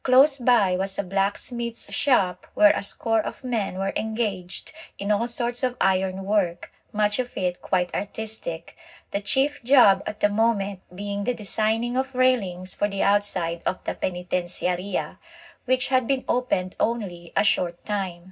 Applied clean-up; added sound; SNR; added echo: none; none; none; reverberation time 0.4 s.